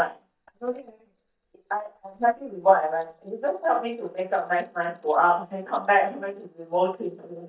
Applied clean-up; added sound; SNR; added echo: neural mask model DeepFilterNet 3.